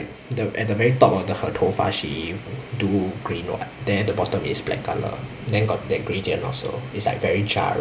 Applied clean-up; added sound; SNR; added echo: none; none; none; none.